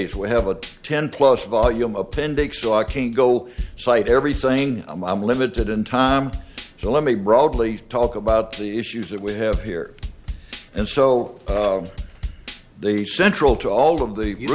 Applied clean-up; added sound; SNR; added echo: none; Drum / Drum kit; 12 dB; none.